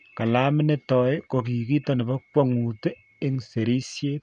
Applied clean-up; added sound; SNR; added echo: none; none; none; none.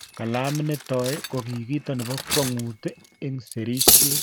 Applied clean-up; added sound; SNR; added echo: none; Cutlery, silverware; -2 dB; none.